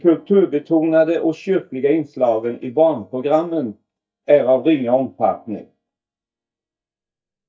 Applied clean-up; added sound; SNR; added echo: neural mask model DeepFilterNet 3.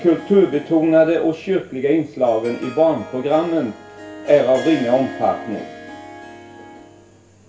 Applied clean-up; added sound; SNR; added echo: none; Harp; 17 dB; reverberation time 0.3 s.